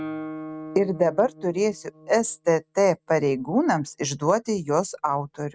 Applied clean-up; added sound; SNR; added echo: neural mask model RNNoise.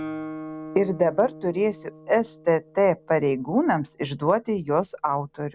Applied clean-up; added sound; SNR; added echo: none; Guitar; 16 dB; none.